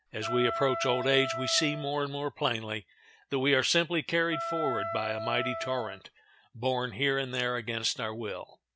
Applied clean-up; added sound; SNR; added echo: none; Wind instrument, woodwind instrument; 5 dB; none.